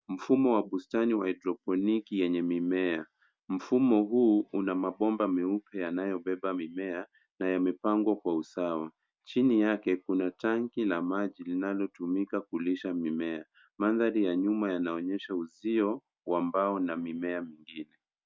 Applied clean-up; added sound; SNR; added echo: none; none; none; none.